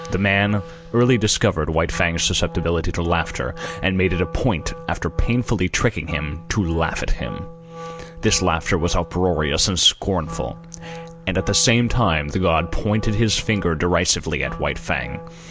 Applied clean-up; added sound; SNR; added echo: none; Wind instrument, woodwind instrument; 16 dB; none.